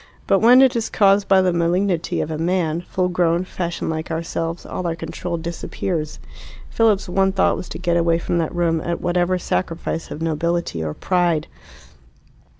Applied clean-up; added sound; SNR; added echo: none; none; none; none.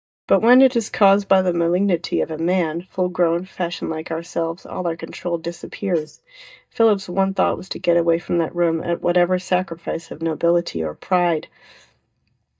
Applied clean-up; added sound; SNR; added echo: neural mask model DeepFilterNet 3.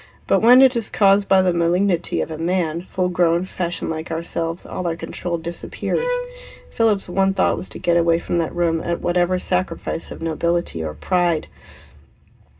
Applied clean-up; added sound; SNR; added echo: none; Bowed string instrument; 11 dB; reverberation time 0.2 s.